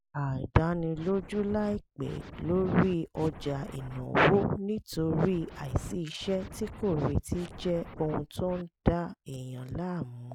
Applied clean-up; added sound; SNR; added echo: none; Scratching (performance technique); 15 dB; none.